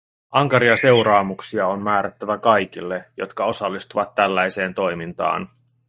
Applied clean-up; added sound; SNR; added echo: neural mask model DeepFilterNet 3.